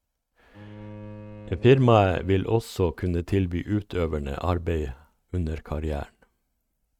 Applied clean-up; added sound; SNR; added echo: neural mask model RNNoise.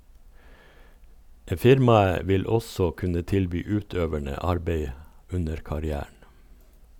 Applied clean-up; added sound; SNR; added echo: none; none; none; none.